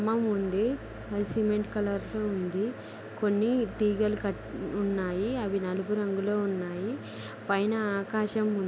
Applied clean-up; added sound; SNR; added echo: none; Bowed string instrument; 19 dB; none.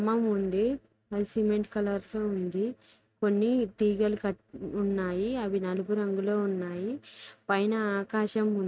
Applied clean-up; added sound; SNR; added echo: neural mask model RNNoise.